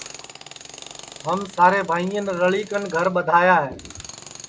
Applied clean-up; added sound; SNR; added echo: none; Tools; 19 dB; none.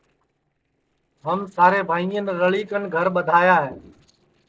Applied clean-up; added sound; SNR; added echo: neural separator model SepFormer DNS4.